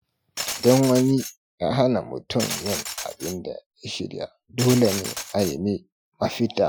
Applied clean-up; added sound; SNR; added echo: classical method Wiener filter.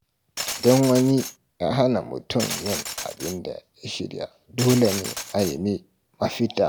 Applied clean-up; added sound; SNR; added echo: none; Glass; 11 dB; none.